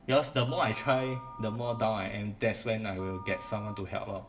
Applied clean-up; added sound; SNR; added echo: none; Telephone; 17 dB; reverberation time 0.7 s.